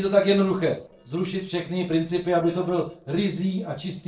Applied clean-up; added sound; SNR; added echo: neural separator model SepFormer DNS4.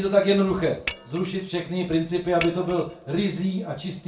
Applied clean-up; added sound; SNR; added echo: none; Shatter; 14 dB; reverberation time 0.3 s.